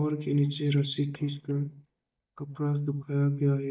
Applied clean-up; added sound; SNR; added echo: neural mask model DeepFilterNet 3.